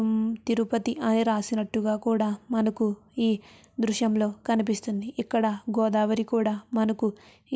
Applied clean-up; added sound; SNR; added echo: none; none; none; none.